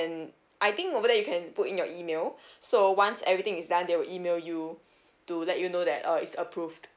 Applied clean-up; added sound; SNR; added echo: none; none; none; none.